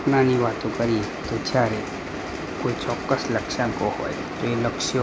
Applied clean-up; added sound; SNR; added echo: none; none; none; none.